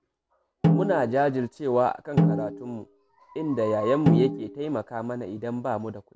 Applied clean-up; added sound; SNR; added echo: none; Snare drum; 0 dB; none.